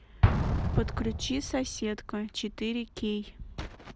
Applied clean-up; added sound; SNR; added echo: none; Explosion; -1 dB; none.